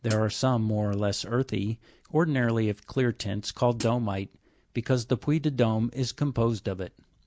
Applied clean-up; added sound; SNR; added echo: none; Hi-hat; 13 dB; none.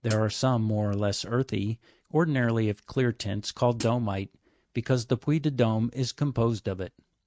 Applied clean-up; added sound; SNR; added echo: neural mask model RNNoise.